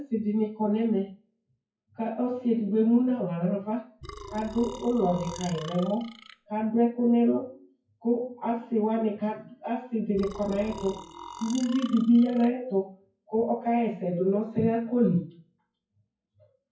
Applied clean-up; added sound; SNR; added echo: classical method WPE with log-MMSE.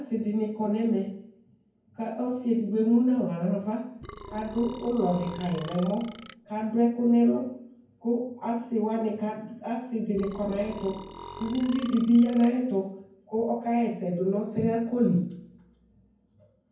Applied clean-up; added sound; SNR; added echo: none; Burping, eructation; 15 dB; reverberation time 0.9 s.